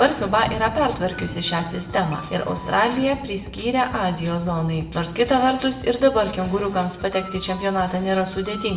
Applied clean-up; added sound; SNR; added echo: none; Thunder; 17 dB; reverberation time 0.8 s.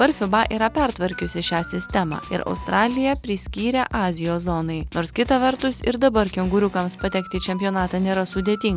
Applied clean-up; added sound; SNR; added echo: none; none; none; none.